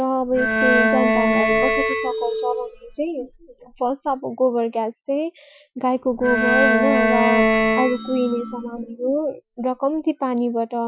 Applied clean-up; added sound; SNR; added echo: classical method Wiener filter.